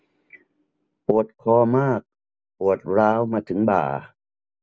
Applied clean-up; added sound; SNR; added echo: none; none; none; none.